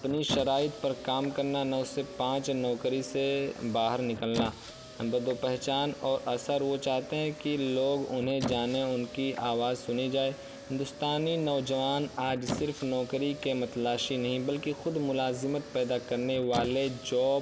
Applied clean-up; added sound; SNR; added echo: none; Squeak; 12 dB; none.